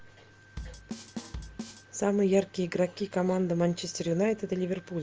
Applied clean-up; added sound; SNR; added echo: none; Bass drum / Snare drum / Drum kit; 12 dB; none.